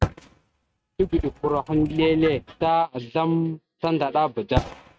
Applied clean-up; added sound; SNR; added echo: neural mask model RNNoise.